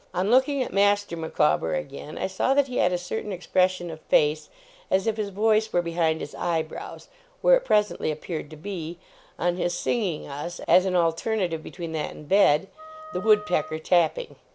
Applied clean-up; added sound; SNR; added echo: none; Wind instrument, woodwind instrument; 16 dB; none.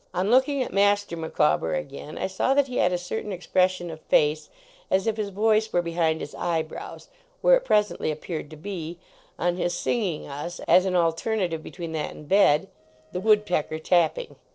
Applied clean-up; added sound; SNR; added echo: neural separator model SepFormer DNS4.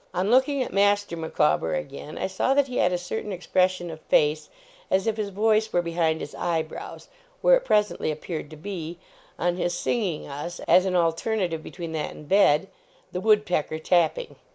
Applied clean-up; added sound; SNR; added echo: neural mask model Resemble Enhance denoiser.